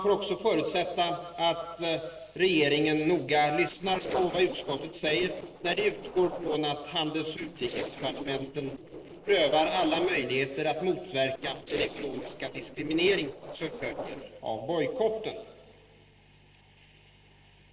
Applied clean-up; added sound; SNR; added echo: neural separator model SepFormer DNS4.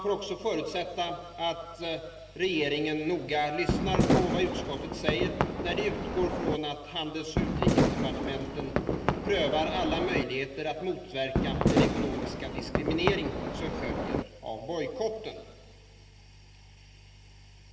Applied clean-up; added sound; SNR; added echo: none; Fireworks; -4 dB; reverberation time 1.9 s.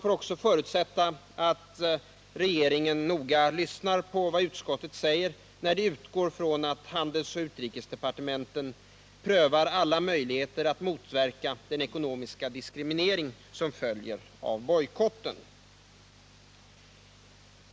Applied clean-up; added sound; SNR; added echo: none; none; none; none.